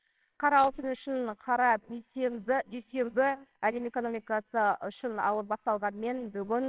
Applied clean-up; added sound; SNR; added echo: neural separator model SepFormer WHAMR!.